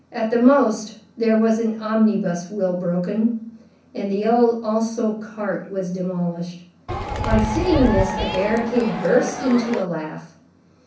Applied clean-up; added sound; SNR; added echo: none; Crowd; 4 dB; reverberation time 0.6 s.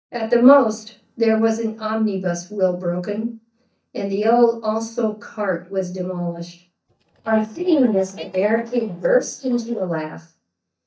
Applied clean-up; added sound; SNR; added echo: neural mask model DeepFilterNet 3.